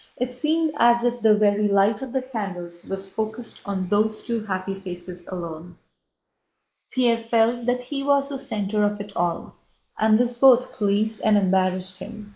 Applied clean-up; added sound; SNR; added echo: neural mask model Resemble Enhance denoiser.